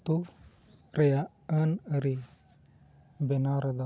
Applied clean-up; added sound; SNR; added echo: none; none; none; none.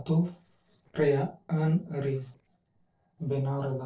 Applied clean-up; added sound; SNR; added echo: neural separator model SepFormer DNS4.